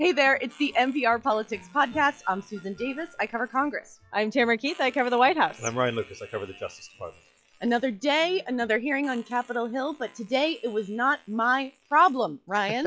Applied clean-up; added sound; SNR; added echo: classical method log-MMSE.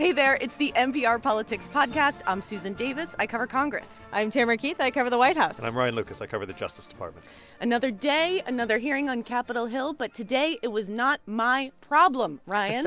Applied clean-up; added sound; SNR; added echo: none; none; none; none.